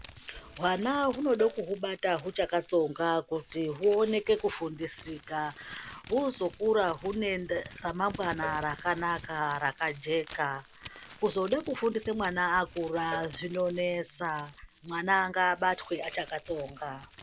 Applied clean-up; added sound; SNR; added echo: none; Crumpling, crinkling + Cowbell; 18 dB; none.